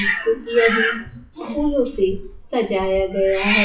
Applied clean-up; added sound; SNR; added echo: classical method WPE with log-MMSE.